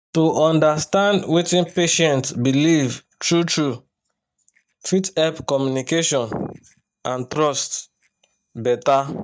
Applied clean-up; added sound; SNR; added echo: neural mask model DeepFilterNet 3.